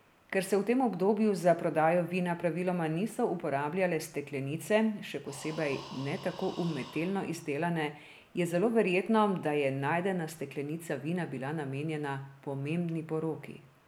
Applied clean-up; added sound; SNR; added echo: none; Breathing; 19 dB; none.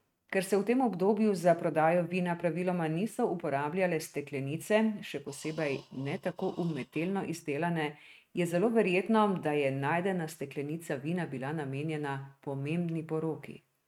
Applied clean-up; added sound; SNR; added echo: neural mask model RNNoise.